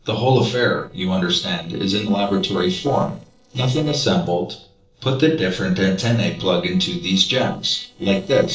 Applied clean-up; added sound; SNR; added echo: neural separator model SepFormer DNS4.